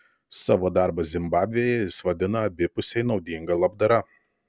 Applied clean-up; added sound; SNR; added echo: none; none; none; none.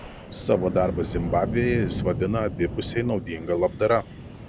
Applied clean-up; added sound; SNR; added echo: none; Wind; 7 dB; none.